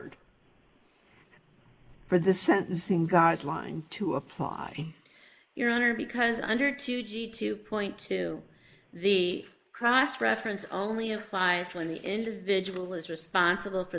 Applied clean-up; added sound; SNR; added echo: neural mask model Resemble Enhance denoiser.